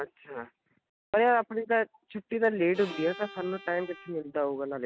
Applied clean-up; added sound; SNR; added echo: none; Bowed string instrument; 16 dB; none.